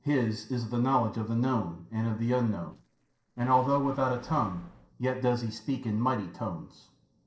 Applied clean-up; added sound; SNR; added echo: neural separator model SepFormer DNS4.